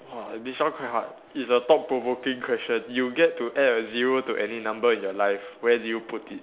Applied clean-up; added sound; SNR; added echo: none; none; none; none.